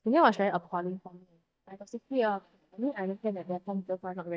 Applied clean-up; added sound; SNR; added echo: neural mask model DeepFilterNet 3.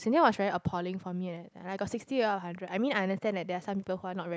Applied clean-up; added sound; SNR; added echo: none; none; none; none.